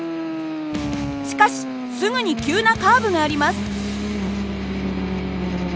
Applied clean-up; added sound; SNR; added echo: none; none; none; none.